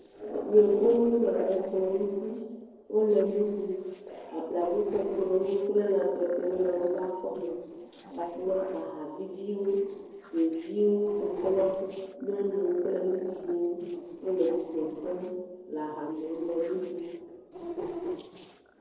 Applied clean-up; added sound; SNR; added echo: neural separator model SepFormer DNS4.